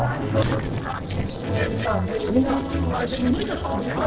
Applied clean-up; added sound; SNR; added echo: neural separator model SepFormer DNS4.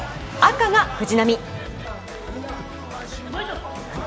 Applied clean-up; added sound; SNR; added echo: none; none; none; none.